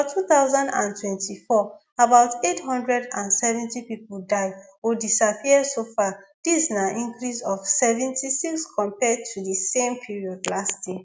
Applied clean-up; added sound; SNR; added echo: none; none; none; none.